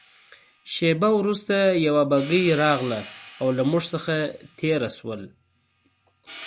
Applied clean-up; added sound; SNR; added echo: none; Hi-hat; 19 dB; none.